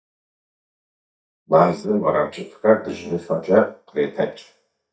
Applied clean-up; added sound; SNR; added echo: neural mask model DeepFilterNet 3.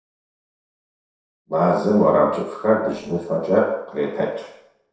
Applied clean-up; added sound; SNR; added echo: neural separator model SepFormer DNS4.